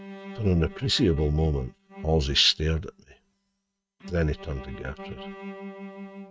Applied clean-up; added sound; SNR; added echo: neural mask model RNNoise.